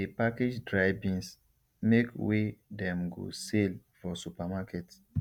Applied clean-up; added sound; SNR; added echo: none; none; none; none.